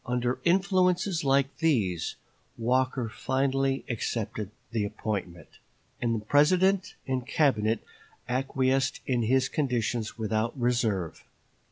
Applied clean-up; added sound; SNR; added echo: none; none; none; none.